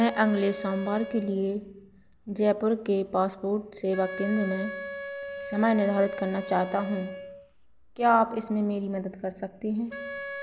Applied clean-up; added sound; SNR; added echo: none; Wind instrument, woodwind instrument; 12 dB; none.